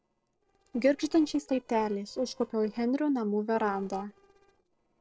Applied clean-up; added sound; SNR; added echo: neural separator model SepFormer DNS4.